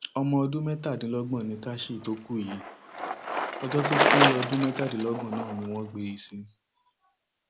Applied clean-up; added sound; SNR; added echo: none; Bicycle; 0 dB; none.